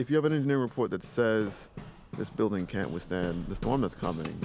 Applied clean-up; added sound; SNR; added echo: none; Hammer; 13 dB; none.